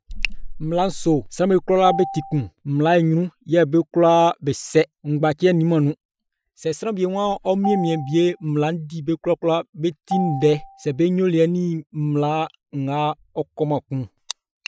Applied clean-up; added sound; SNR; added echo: classical method Wiener filter.